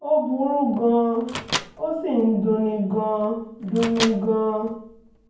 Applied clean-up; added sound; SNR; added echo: none; Microwave oven; 13 dB; reverberation time 0.9 s.